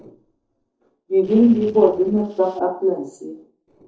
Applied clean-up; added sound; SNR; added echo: neural separator model SepFormer DNS4.